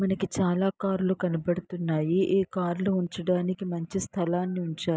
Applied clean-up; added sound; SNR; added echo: none; none; none; none.